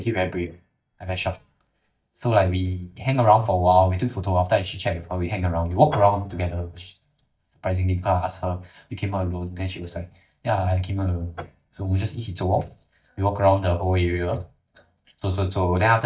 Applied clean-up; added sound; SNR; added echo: neural mask model DeepFilterNet 3.